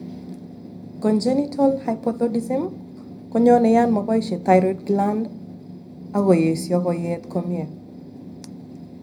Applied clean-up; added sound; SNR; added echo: none; none; none; reverberation time 0.4 s.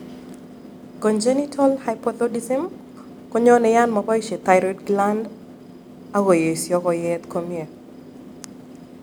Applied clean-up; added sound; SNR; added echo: none; none; none; none.